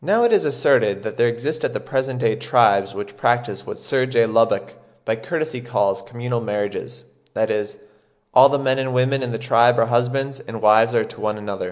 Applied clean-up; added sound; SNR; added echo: none; none; none; none.